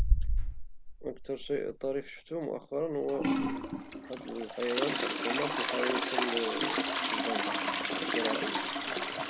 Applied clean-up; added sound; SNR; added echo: none; Trickle, dribble / Toilet flush; -5 dB; none.